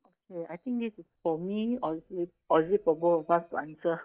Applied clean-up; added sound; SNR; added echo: neural mask model DeepFilterNet 3.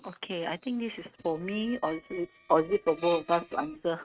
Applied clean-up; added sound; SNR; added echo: neural mask model RNNoise.